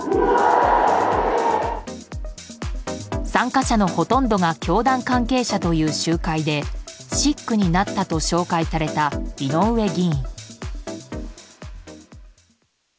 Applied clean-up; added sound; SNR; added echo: none; none; none; none.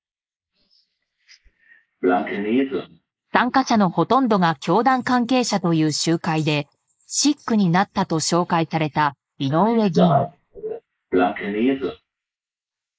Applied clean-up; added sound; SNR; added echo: neural mask model Resemble Enhance denoiser.